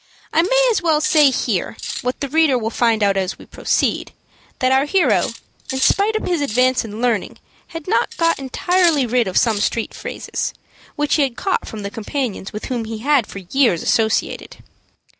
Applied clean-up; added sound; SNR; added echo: none; Cutlery, silverware; 9 dB; none.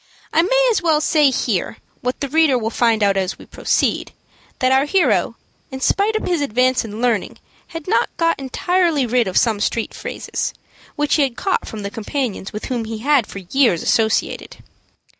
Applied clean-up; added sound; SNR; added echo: none; none; none; none.